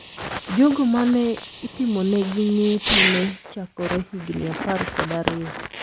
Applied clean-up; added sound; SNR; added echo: none; Fireworks; 7 dB; none.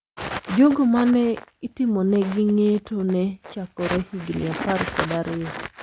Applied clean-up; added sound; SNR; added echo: none; none; none; none.